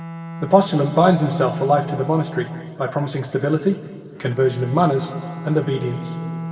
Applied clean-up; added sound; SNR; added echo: none; Bowed string instrument; 11 dB; reverberation time 1.8 s.